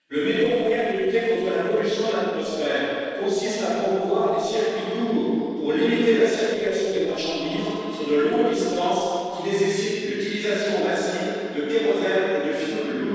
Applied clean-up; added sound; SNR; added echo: neural separator model SepFormer DNS4.